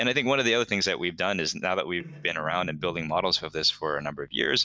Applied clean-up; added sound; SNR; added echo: neural mask model DeepFilterNet 3.